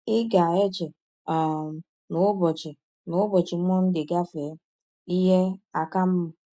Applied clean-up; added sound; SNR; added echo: none; none; none; none.